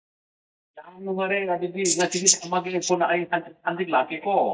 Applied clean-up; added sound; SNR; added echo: neural mask model DeepFilterNet 3.